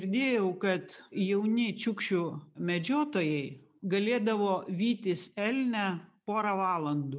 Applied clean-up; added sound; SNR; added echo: none; none; none; none.